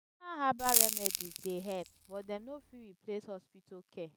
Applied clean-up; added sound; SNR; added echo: none; Crackle; -4 dB; none.